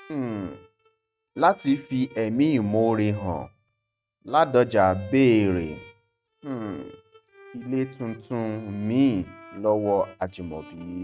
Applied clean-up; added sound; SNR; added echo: neural mask model RNNoise.